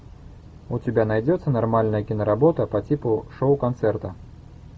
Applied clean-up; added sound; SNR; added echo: none; none; none; none.